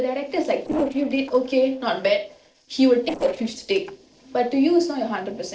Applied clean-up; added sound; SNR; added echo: neural separator model SepFormer DNS4.